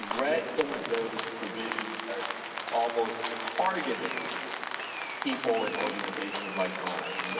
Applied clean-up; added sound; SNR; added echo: none; Rain; 3 dB; reverberation time 2.6 s.